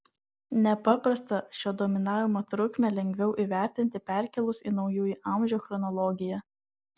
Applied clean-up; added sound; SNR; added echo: none; none; none; none.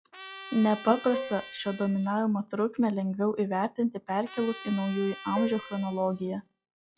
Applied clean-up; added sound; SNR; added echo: classical method log-MMSE.